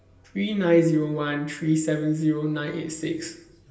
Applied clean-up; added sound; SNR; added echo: none; none; none; reverberation time 0.7 s.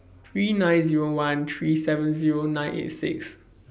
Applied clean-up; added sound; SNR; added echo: none; none; none; none.